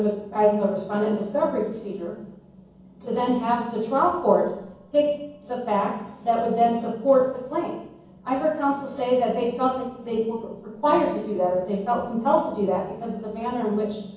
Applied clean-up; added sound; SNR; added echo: none; none; none; reverberation time 1.2 s.